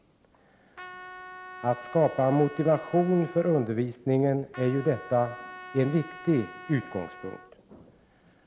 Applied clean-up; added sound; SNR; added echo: none; Trumpet; 16 dB; none.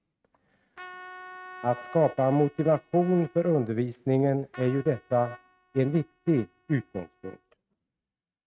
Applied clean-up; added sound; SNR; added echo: neural mask model RNNoise.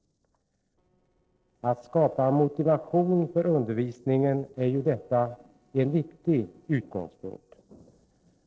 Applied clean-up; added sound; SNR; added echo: neural separator model SepFormer DNS4.